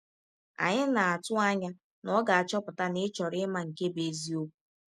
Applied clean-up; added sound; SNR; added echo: none; none; none; none.